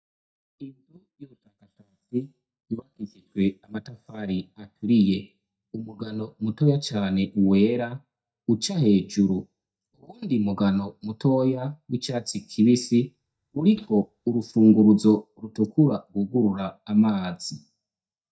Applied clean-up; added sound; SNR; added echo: neural mask model DeepFilterNet 3.